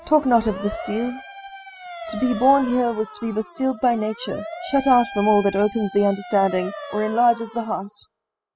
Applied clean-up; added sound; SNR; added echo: classical method spectral subtraction.